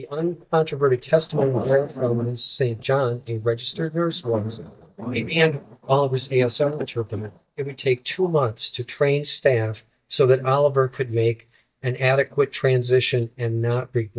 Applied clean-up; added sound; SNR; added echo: neural mask model DeepFilterNet 3.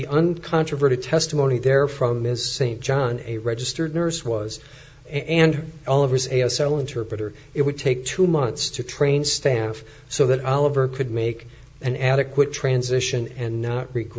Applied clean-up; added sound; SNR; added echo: none; none; none; none.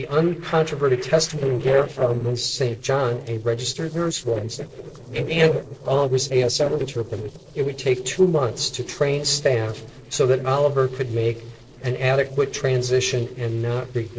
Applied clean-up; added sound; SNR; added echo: neural separator model SepFormer DNS4.